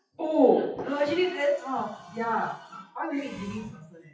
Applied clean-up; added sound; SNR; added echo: classical method WPE with log-MMSE.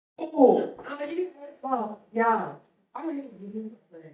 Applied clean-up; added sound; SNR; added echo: neural mask model DeepFilterNet 3.